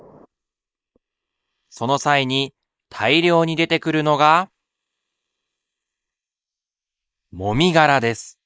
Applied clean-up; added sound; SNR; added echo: neural mask model Resemble Enhance denoiser.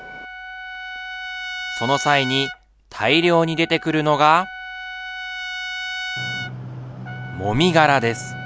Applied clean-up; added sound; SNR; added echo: none; Trumpet; 10 dB; none.